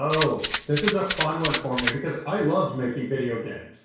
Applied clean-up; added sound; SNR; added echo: none; Rattle (instrument); -3 dB; reverberation time 0.6 s.